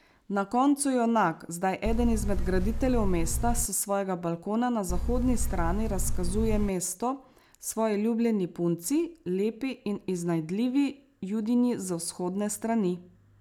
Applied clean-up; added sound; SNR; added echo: none; Buzz; -1 dB; none.